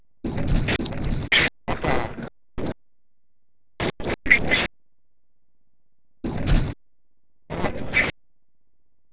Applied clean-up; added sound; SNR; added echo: neural separator model SepFormer DNS4.